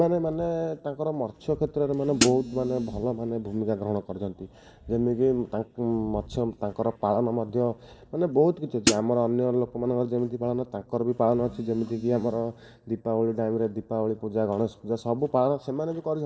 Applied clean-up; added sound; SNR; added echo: none; Hi-hat; -2 dB; reverberation time 2.1 s.